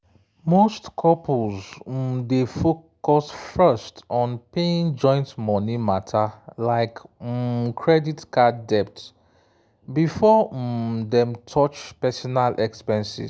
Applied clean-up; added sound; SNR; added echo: none; none; none; none.